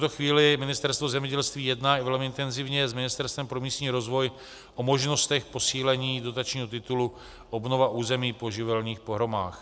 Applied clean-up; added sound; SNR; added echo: none; none; none; none.